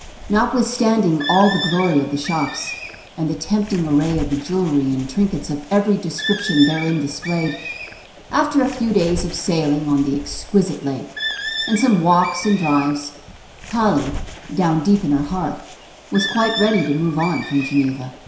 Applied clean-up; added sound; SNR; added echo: none; Bird; 11 dB; reverberation time 0.7 s.